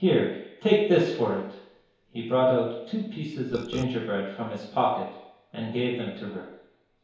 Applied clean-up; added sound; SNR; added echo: none; Burping, eructation; 8 dB; reverberation time 1.0 s.